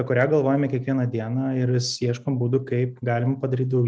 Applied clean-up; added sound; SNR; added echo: none; none; none; none.